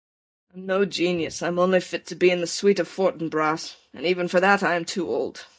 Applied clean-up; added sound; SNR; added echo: neural mask model DeepFilterNet 3.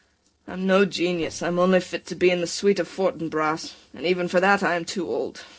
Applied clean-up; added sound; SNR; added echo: neural separator model SepFormer DNS4.